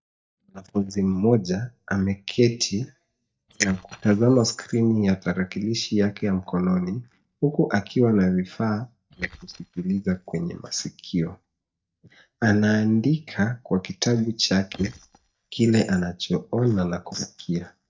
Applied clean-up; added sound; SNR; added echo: neural mask model DeepFilterNet 3.